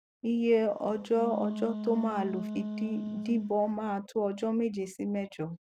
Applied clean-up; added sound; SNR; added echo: none; Wind instrument, woodwind instrument; 7 dB; none.